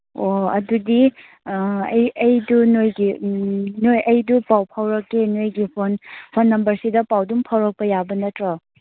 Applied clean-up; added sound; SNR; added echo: none; none; none; none.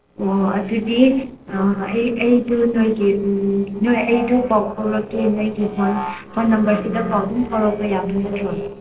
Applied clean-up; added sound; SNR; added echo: neural separator model SepFormer DNS4.